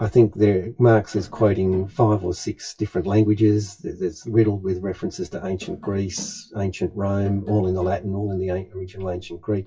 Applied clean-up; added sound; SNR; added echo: classical method WPE with log-MMSE.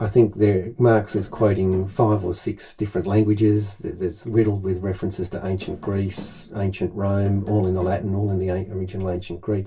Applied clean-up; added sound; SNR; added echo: none; Tap; 18 dB; reverberation time 0.1 s.